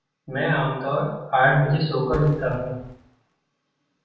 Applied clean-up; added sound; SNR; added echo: none; Fireworks; 14 dB; reverberation time 0.7 s.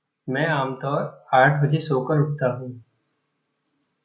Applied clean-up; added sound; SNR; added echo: none; none; none; none.